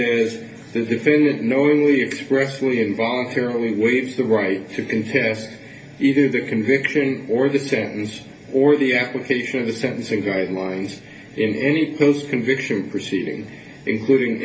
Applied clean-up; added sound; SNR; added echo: none; none; none; reverberation time 0.3 s.